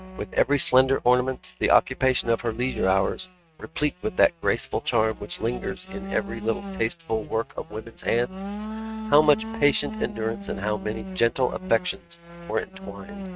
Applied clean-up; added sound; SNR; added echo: neural mask model RNNoise.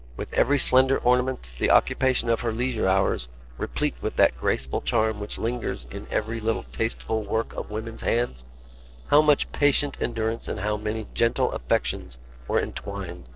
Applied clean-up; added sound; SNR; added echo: neural separator model SepFormer DNS4.